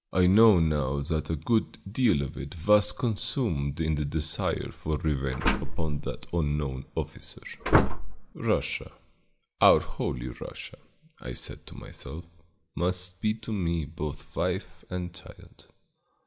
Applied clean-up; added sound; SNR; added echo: none; Slam; -2 dB; none.